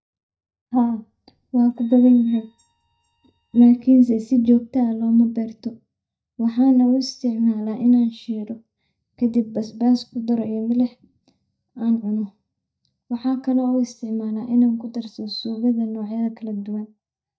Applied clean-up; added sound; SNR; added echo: neural mask model DeepFilterNet 3.